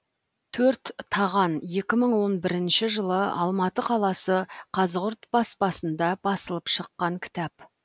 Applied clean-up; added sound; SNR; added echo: none; none; none; none.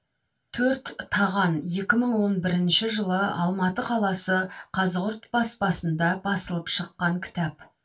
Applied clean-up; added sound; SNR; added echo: none; none; none; reverberation time 0.2 s.